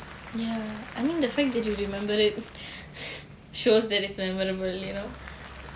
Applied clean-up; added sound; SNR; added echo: none; Applause / Crowd; 18 dB; none.